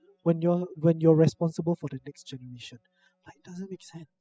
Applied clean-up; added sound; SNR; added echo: classical method spectral subtraction.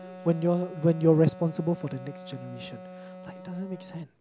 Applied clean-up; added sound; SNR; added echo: none; Wind instrument, woodwind instrument; 16 dB; none.